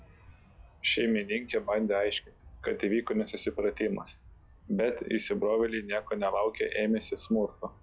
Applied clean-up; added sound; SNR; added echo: classical method log-MMSE.